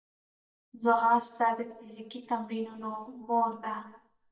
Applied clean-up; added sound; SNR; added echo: neural mask model DeepFilterNet 3.